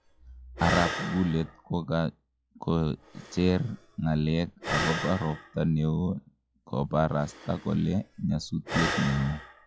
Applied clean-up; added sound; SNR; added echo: classical method log-MMSE.